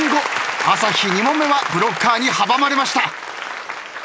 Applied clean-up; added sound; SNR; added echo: none; none; none; none.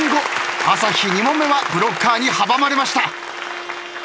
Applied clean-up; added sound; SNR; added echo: none; Bowed string instrument; 18 dB; none.